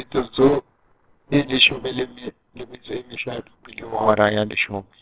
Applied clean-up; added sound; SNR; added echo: neural separator model SepFormer WHAMR!.